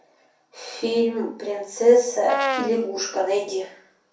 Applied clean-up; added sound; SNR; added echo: none; Brass instrument; 3 dB; reverberation time 0.5 s.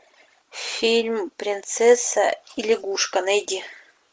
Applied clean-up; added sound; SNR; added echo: none; none; none; none.